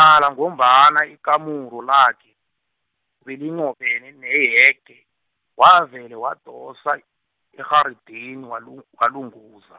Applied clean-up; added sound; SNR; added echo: none; none; none; none.